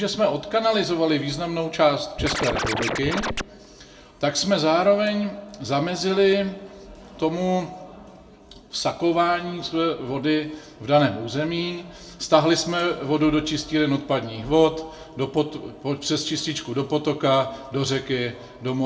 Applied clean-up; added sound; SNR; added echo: none; Scratching (performance technique); 3 dB; reverberation time 0.4 s.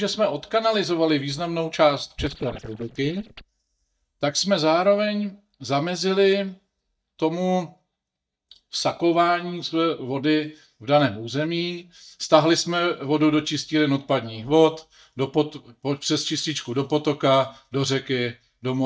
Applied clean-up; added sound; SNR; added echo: neural mask model DeepFilterNet 3.